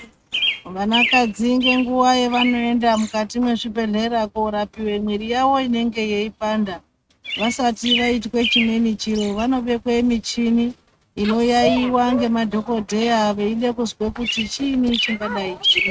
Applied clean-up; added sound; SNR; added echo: neural mask model RNNoise.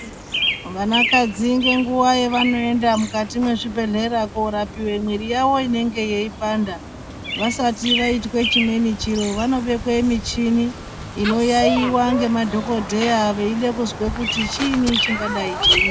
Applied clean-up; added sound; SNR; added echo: none; Bird vocalization, bird call, bird song; 6 dB; none.